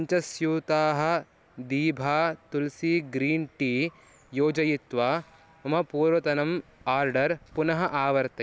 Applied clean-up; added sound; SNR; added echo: none; none; none; none.